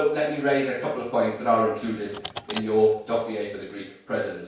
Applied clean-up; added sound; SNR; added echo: none; Car; 15 dB; reverberation time 0.5 s.